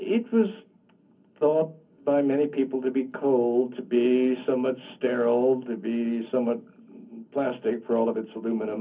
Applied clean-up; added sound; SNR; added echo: none; none; none; reverberation time 0.4 s.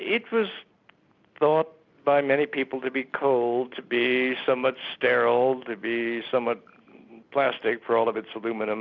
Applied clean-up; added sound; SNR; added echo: none; none; none; none.